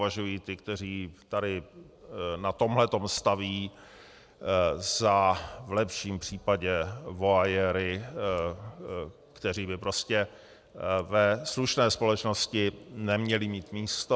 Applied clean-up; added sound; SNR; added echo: none; none; none; none.